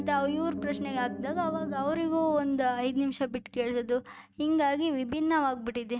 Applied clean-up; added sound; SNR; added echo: neural mask model RNNoise.